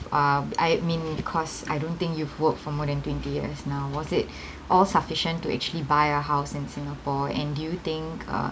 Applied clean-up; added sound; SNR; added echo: none; none; none; none.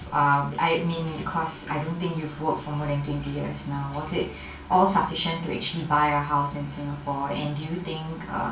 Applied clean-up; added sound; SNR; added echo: none; none; none; reverberation time 0.2 s.